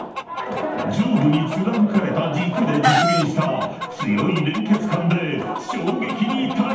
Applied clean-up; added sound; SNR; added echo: none; Chicken, rooster; 7 dB; reverberation time 0.8 s.